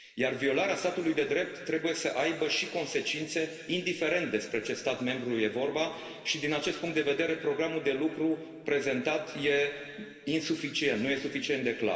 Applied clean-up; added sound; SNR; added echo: none; none; none; reverberation time 2.4 s.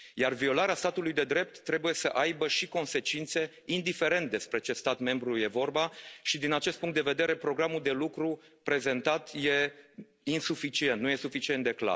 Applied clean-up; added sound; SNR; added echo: none; none; none; none.